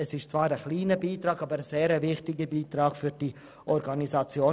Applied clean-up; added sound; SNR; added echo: none; none; none; none.